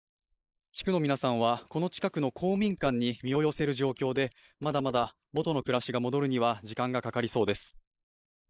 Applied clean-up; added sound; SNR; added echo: neural mask model Resemble Enhance denoiser.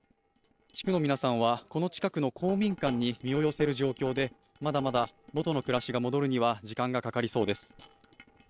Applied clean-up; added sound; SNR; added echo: neural separator model SepFormer DNS4.